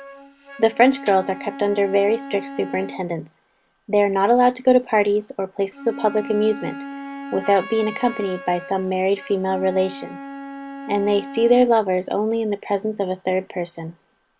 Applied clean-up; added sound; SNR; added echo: none; Wind instrument, woodwind instrument; 15 dB; none.